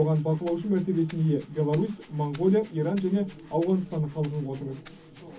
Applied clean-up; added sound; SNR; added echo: none; Rattle (instrument); 19 dB; reverberation time 0.3 s.